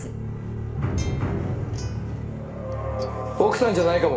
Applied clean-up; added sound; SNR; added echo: none; Acoustic guitar; 19 dB; reverberation time 0.4 s.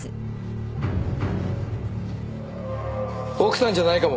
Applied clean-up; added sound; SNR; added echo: none; none; none; none.